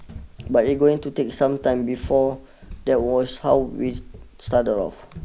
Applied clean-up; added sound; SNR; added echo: none; Run; 15 dB; none.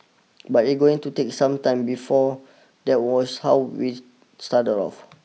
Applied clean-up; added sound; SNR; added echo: none; none; none; none.